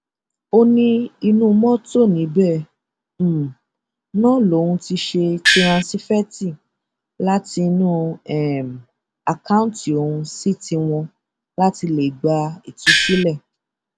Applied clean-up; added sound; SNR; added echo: none; Gong; -3 dB; none.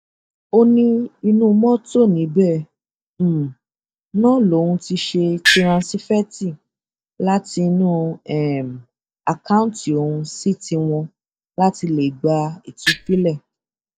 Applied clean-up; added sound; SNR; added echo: neural mask model DeepFilterNet 3.